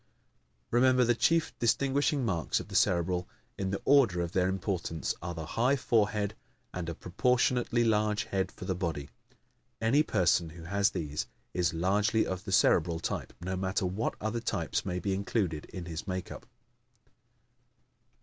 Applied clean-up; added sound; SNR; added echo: none; none; none; none.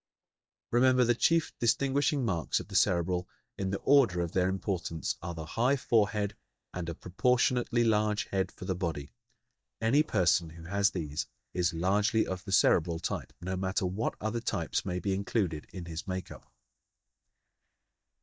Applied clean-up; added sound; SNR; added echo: neural mask model DeepFilterNet 3.